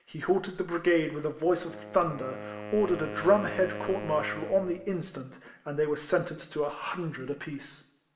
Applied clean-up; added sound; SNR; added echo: none; Wind instrument, woodwind instrument; 14 dB; reverberation time 0.8 s.